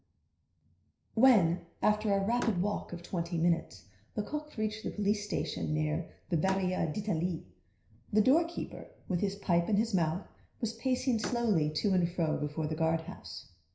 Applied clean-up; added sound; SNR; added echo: none; Slam; 18 dB; reverberation time 0.5 s.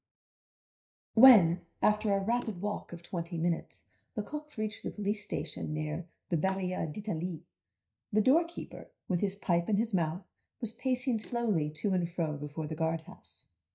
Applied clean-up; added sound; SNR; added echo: neural mask model DeepFilterNet 3.